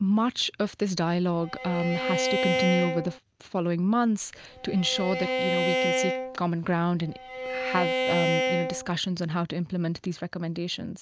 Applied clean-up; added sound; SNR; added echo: none; Bowed string instrument; 1 dB; none.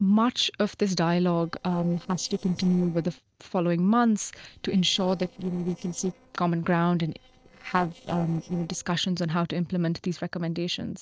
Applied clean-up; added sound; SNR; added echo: neural separator model SepFormer DNS4.